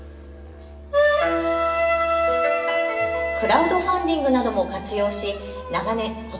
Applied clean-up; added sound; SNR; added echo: none; Musical instrument; 19 dB; reverberation time 1.0 s.